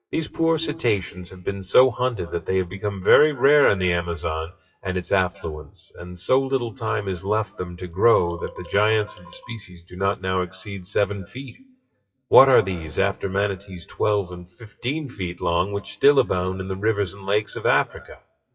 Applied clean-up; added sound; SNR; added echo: classical method WPE with log-MMSE.